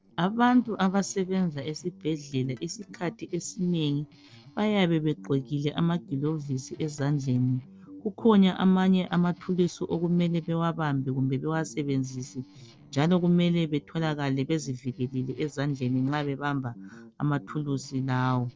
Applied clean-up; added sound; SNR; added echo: neural separator model SepFormer DNS4.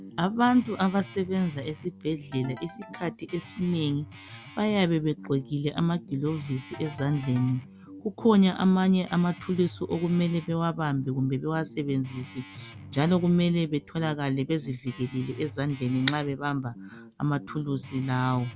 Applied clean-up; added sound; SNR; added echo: none; Guitar + Ringtone / Keyboard (musical); 17 dB; none.